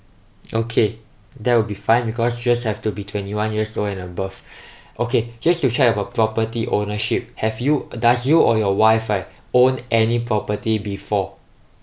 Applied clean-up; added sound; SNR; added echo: none; none; none; none.